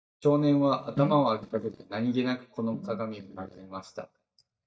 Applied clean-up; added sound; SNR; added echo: neural mask model DeepFilterNet 3.